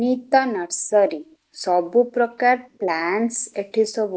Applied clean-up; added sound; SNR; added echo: none; none; none; none.